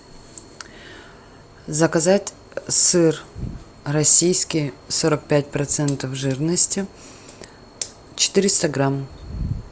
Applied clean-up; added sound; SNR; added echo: none; none; none; none.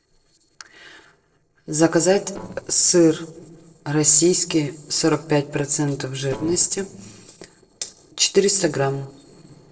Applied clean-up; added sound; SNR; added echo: neural separator model SepFormer DNS4.